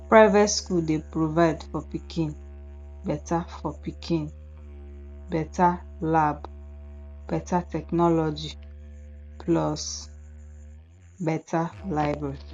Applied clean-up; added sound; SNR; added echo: none; Musical instrument; 15 dB; none.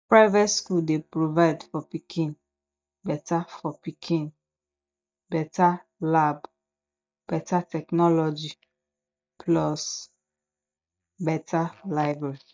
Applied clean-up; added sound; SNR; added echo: neural mask model DeepFilterNet 3.